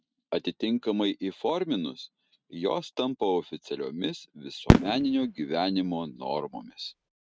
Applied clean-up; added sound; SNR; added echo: neural mask model RNNoise.